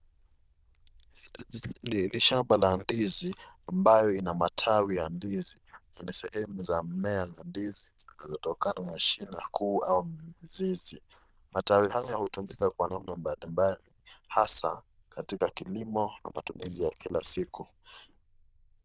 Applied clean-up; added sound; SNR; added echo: neural diffusion model UNIVERSE++.